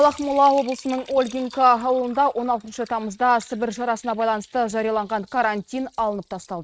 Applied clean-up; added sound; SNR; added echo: neural mask model RNNoise.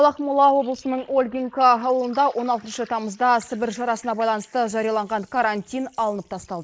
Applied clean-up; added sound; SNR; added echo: neural mask model Resemble Enhance denoiser.